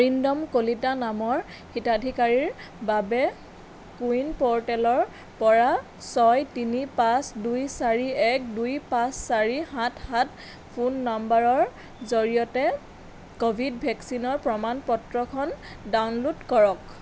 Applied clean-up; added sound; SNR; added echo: none; none; none; none.